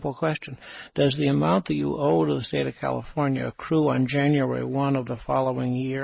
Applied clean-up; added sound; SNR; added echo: neural mask model Resemble Enhance denoiser.